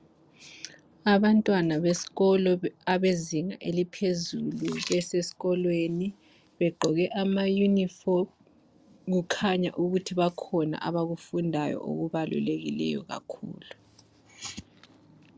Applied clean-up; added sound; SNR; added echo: none; none; none; none.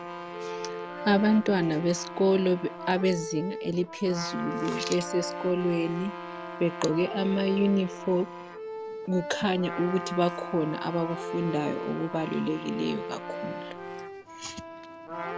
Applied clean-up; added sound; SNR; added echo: none; Trumpet + Accordion; 8 dB; none.